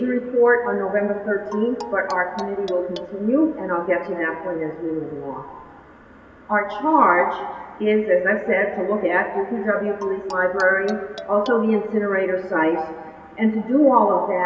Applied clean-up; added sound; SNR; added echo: none; Marimba, xylophone; 16 dB; reverberation time 2.1 s.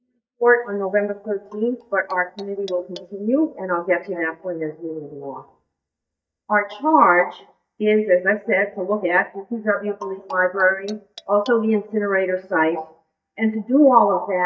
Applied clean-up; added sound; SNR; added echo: neural mask model DeepFilterNet 3.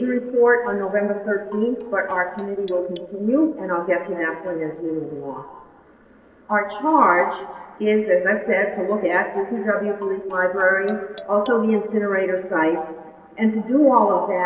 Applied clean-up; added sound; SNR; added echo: neural separator model SepFormer DNS4.